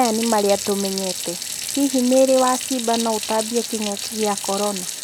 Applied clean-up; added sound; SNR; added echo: none; Sink (filling or washing) / Water tap, faucet; 7 dB; none.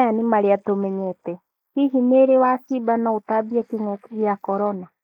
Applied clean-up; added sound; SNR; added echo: neural mask model Resemble Enhance denoiser.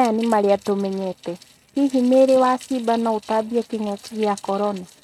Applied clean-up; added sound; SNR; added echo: neural mask model RNNoise.